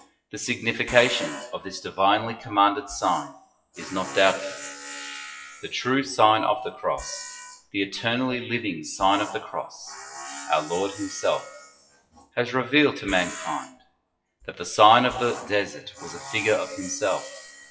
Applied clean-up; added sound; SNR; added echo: classical method WPE with log-MMSE.